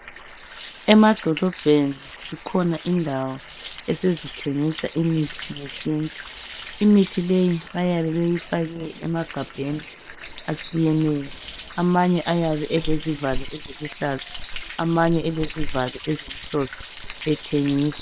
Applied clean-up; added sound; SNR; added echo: neural separator model SepFormer WHAM!.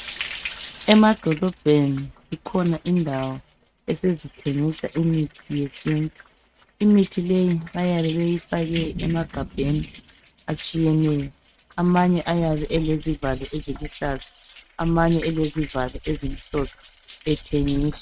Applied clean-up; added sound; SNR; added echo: neural mask model RNNoise.